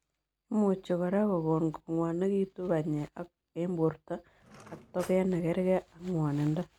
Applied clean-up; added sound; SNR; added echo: none; Cutlery, silverware / Drawer open or close; 20 dB; none.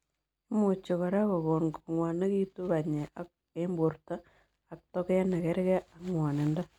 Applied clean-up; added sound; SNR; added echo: none; none; none; none.